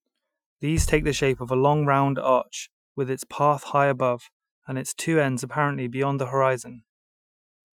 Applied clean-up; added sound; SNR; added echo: classical method Wiener filter.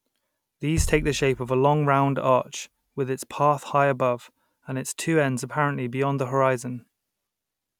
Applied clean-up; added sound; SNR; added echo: none; Bass drum; 12 dB; none.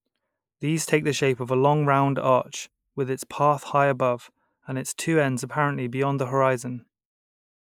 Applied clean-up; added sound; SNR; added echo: neural mask model Resemble Enhance denoiser.